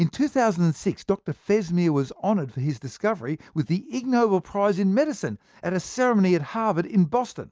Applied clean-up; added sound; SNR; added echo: none; none; none; none.